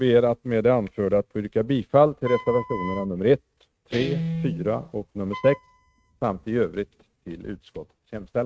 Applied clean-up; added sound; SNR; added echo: neural mask model RNNoise.